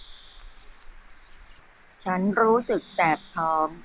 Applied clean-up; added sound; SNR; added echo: none; Bird; 20 dB; none.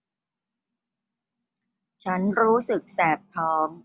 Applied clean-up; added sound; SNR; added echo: none; none; none; none.